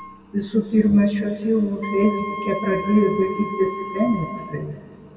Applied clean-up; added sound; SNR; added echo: none; Wind instrument, woodwind instrument; 12 dB; reverberation time 2.2 s.